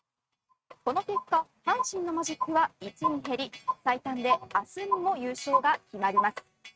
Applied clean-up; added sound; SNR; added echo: neural mask model RNNoise.